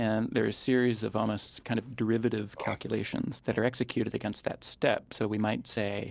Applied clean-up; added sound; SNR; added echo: none; Frog; 17 dB; none.